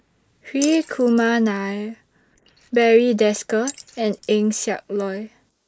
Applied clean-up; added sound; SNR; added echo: neural mask model Resemble Enhance denoiser.